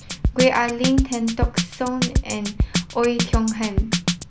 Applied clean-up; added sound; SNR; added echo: none; Drum kit; 0 dB; none.